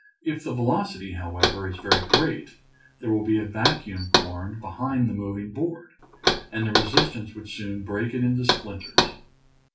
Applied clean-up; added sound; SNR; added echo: none; Knock; -2 dB; reverberation time 0.3 s.